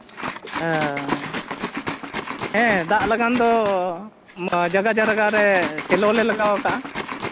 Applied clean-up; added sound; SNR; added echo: none; Liquid; 8 dB; none.